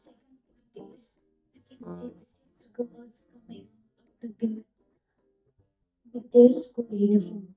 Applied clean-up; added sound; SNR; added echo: neural mask model DeepFilterNet 3.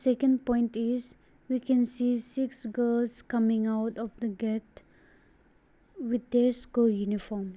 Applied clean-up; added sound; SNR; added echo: none; none; none; none.